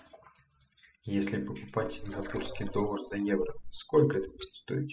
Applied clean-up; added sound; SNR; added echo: classical method spectral subtraction.